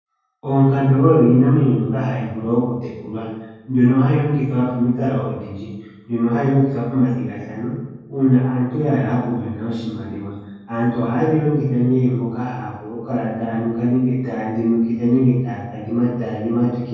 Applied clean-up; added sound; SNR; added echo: none; none; none; reverberation time 1.3 s.